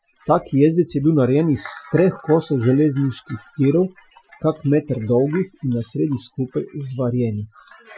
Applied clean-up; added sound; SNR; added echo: classical method Wiener filter.